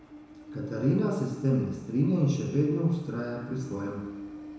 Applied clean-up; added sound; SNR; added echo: none; Train; 15 dB; reverberation time 1.0 s.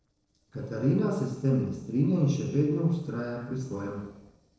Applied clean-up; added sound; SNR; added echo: neural separator model SepFormer DNS4.